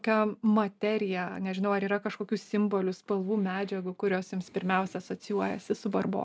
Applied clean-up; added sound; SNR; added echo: none; none; none; none.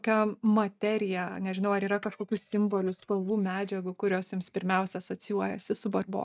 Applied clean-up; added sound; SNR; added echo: neural mask model DeepFilterNet 3.